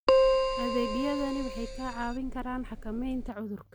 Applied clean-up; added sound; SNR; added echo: none; Keyboard (musical); -5 dB; none.